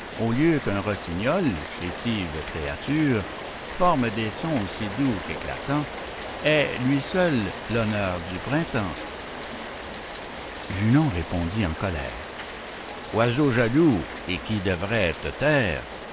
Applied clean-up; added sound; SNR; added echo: none; Rain; 10 dB; none.